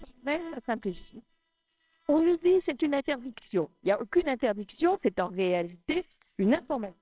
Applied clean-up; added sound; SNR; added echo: neural separator model SepFormer WHAMR!.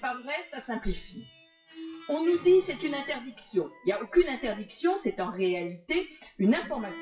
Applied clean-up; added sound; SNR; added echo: classical method WPE with log-MMSE.